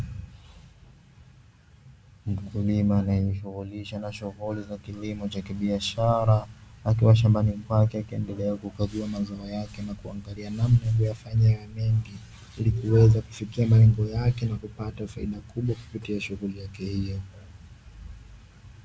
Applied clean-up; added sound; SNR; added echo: none; none; none; none.